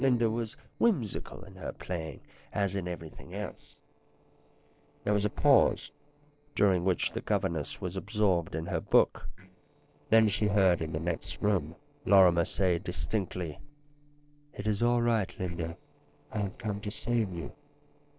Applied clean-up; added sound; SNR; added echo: neural separator model SepFormer DNS4.